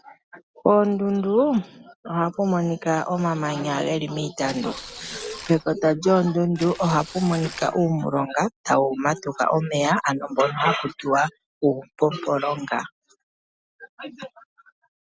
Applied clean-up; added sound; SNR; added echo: none; Tearing; 17 dB; none.